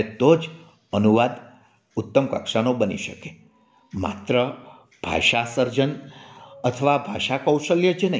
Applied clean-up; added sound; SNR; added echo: none; none; none; none.